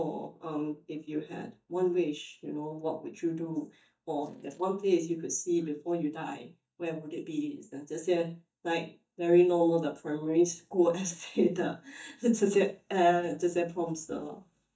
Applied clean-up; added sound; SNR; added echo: neural mask model DeepFilterNet 3.